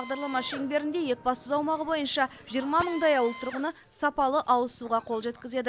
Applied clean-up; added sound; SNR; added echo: none; Drill; 17 dB; none.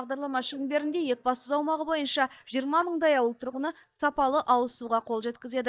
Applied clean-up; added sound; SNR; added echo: neural mask model DeepFilterNet 3.